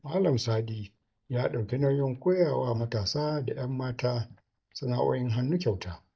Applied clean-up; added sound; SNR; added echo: neural mask model DeepFilterNet 3.